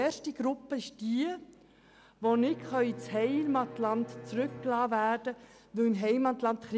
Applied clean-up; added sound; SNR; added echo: none; Bowed string instrument; 18 dB; none.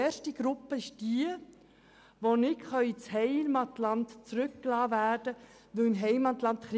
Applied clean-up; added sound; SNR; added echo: none; none; none; none.